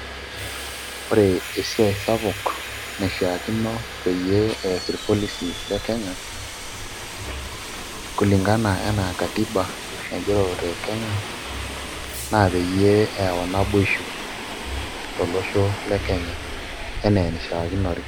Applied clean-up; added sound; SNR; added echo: none; Subway, metro, underground; 9 dB; none.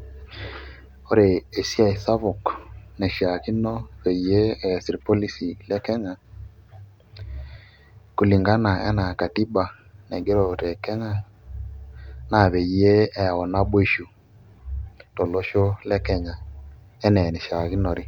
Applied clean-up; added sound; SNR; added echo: none; none; none; none.